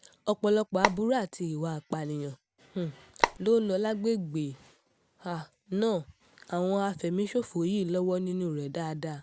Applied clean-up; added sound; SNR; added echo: none; Telephone; -2 dB; none.